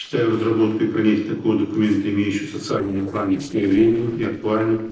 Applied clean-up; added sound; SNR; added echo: neural separator model SepFormer DNS4.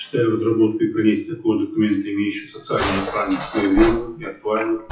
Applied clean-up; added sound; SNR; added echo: classical method WPE with log-MMSE.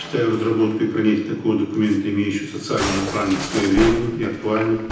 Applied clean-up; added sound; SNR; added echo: none; Musical instrument; 10 dB; reverberation time 0.9 s.